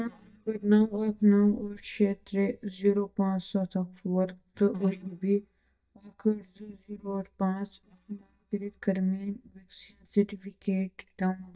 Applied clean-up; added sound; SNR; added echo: neural mask model DeepFilterNet 3.